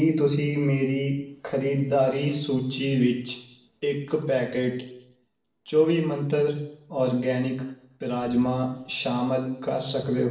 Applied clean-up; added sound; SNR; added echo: none; none; none; reverberation time 0.8 s.